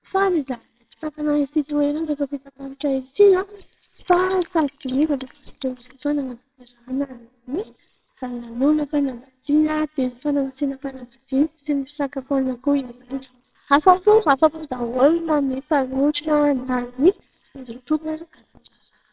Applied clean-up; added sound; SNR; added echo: neural separator model SepFormer WHAMR!.